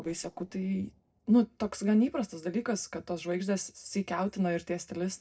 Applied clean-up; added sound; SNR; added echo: neural separator model SepFormer DNS4.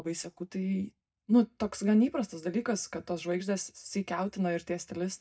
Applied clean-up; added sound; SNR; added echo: neural mask model DeepFilterNet 3.